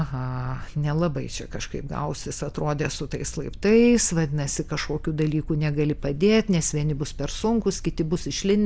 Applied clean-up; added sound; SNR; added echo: none; none; none; none.